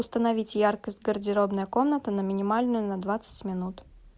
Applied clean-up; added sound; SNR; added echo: none; none; none; none.